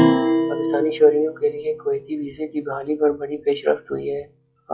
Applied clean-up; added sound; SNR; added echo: classical method log-MMSE.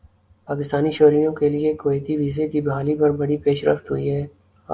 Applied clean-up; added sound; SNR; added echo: none; none; none; none.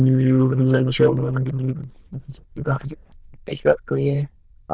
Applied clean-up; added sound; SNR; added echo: neural diffusion model UNIVERSE++.